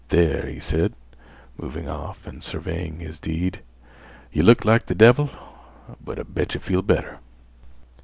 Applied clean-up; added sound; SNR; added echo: none; none; none; none.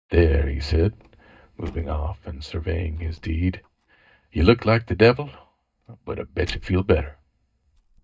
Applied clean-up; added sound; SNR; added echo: neural mask model DeepFilterNet 3.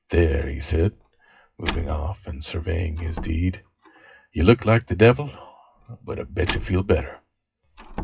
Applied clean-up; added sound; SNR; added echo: classical method WPE with log-MMSE.